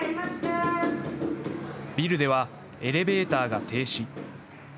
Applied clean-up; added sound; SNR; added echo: none; none; none; none.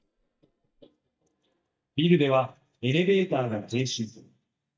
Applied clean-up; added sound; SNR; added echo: neural mask model DeepFilterNet 3.